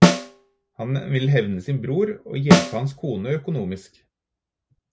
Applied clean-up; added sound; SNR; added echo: none; Snare drum; -2 dB; none.